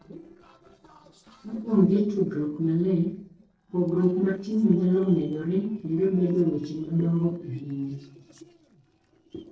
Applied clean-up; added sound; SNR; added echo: neural separator model SepFormer DNS4.